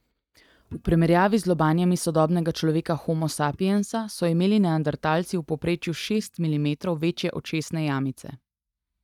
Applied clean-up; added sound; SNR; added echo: neural mask model DeepFilterNet 3.